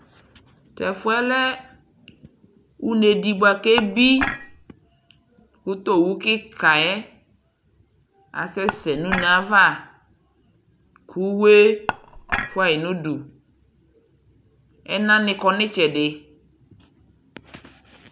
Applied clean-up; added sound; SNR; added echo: none; Dishes, pots, and pans / Chink, clink; 6 dB; none.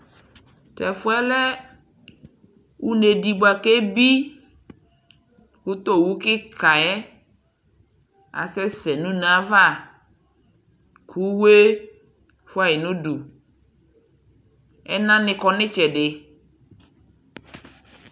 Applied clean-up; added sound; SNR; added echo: none; none; none; none.